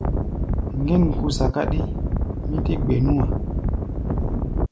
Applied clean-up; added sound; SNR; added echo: none; Wind; -3 dB; none.